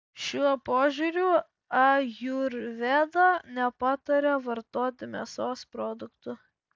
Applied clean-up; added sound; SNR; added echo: none; none; none; none.